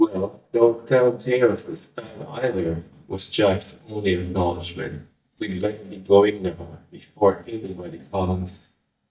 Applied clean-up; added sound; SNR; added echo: neural mask model DeepFilterNet 3.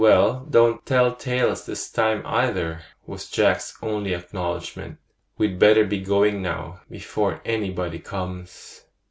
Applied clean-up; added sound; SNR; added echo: none; none; none; none.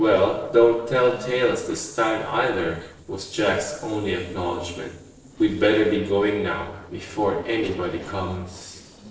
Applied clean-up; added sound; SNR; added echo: neural separator model SepFormer DNS4.